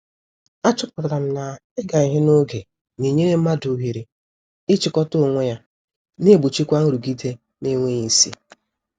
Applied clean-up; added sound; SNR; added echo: none; none; none; none.